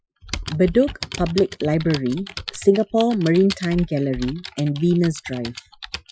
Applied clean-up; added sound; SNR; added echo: classical method Wiener filter.